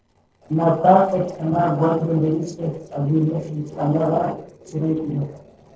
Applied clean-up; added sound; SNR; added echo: neural separator model SepFormer DNS4.